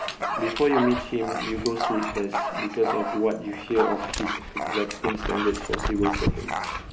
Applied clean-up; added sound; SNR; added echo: none; Dog; 2 dB; none.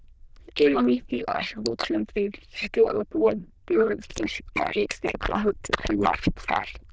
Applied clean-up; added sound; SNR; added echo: neural diffusion model UNIVERSE++.